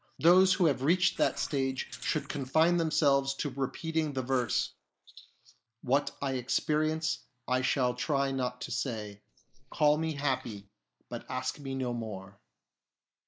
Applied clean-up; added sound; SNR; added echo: neural mask model Resemble Enhance denoiser.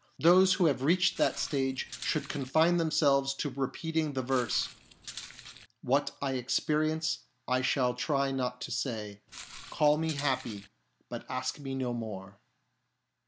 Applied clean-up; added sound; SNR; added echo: none; Walk, footsteps; 15 dB; none.